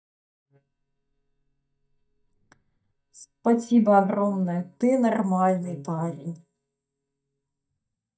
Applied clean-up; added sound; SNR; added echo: neural mask model DeepFilterNet 3.